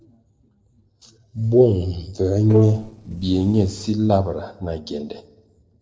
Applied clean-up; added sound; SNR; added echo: neural separator model SepFormer DNS4.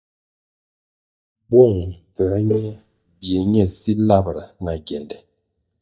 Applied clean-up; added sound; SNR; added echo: neural mask model DeepFilterNet 3.